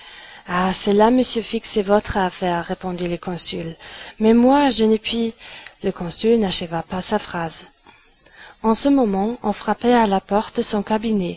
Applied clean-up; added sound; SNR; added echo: none; none; none; none.